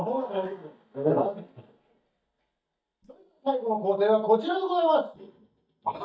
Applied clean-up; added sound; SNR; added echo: neural mask model DeepFilterNet 3.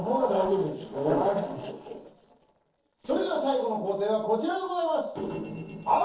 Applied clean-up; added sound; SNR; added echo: neural separator model SepFormer DNS4.